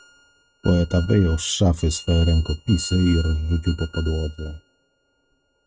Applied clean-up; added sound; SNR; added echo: neural mask model RNNoise.